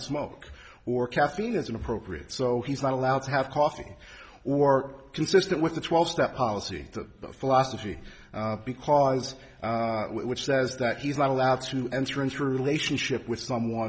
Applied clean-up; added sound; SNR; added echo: none; none; none; none.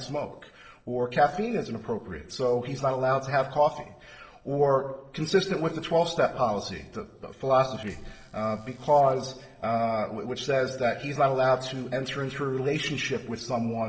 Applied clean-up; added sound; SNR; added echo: neural separator model SepFormer DNS4.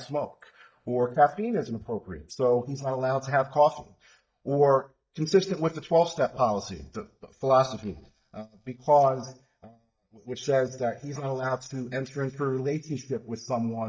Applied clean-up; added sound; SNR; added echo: neural mask model DeepFilterNet 3.